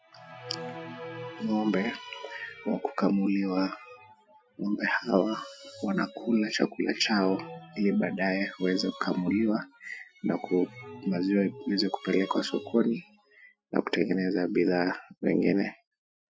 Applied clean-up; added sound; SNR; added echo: classical method Wiener filter.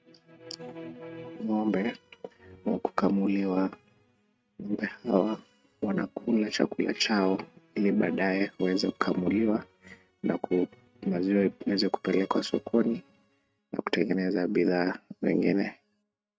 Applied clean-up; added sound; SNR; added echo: neural mask model RNNoise.